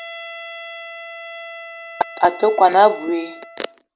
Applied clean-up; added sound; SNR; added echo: none; Wind instrument, woodwind instrument; 15 dB; none.